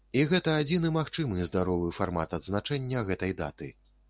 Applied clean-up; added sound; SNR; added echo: none; none; none; none.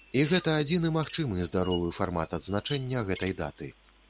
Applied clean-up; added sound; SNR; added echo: none; Bird vocalization, bird call, bird song; 19 dB; none.